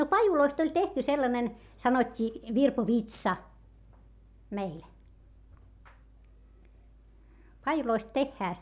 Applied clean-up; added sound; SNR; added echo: none; none; none; none.